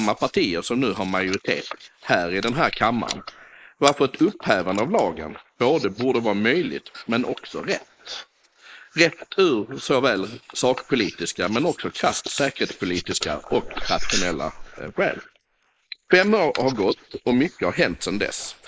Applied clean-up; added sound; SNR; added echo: neural mask model Resemble Enhance denoiser.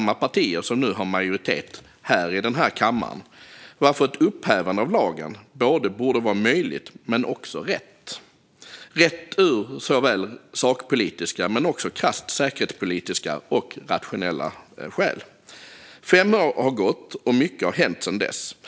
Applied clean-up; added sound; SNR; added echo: none; none; none; none.